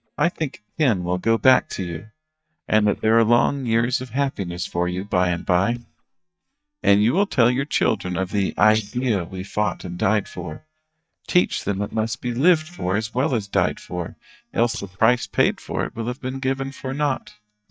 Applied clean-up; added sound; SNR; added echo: neural mask model DeepFilterNet 3.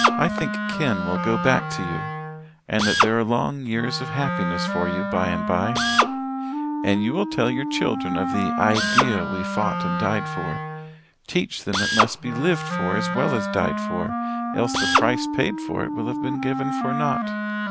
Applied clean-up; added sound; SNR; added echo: none; Wind instrument, woodwind instrument + Drill; -1 dB; none.